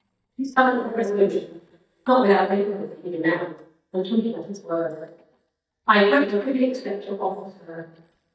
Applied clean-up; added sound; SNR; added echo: neural mask model DeepFilterNet 3.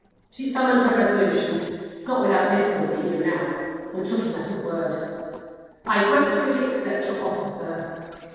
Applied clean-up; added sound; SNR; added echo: neural separator model SepFormer DNS4.